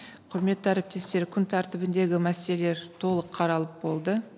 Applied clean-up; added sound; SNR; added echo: none; none; none; none.